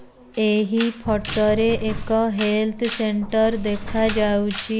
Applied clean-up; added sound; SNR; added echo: none; Camera; 14 dB; none.